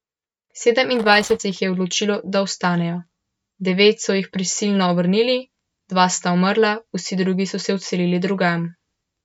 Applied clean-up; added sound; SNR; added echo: neural mask model RNNoise.